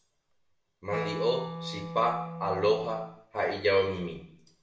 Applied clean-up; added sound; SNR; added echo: none; Wind instrument, woodwind instrument; 9 dB; reverberation time 0.6 s.